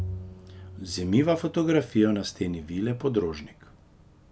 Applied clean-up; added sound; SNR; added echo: none; Bowed string instrument; 15 dB; none.